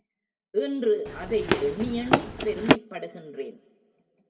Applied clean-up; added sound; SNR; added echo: none; Run; -4 dB; reverberation time 1.1 s.